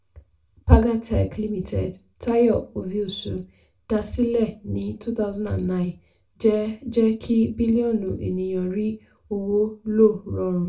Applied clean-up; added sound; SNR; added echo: none; none; none; reverberation time 0.2 s.